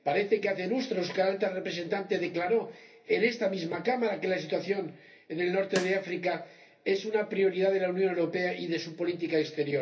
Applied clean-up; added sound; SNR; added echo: none; Snare drum; 8 dB; reverberation time 0.3 s.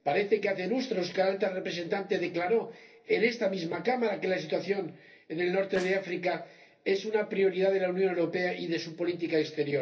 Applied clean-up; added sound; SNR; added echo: neural separator model SepFormer DNS4.